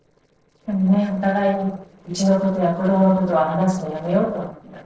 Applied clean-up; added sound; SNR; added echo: neural separator model SepFormer DNS4.